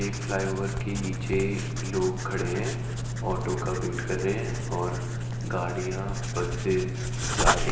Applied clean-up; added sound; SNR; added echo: none; Writing; -1 dB; reverberation time 0.9 s.